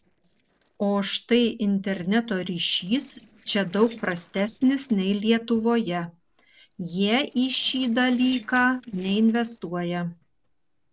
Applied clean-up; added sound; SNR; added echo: neural separator model SepFormer DNS4.